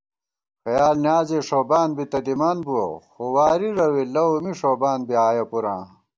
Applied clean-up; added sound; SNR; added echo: none; none; none; none.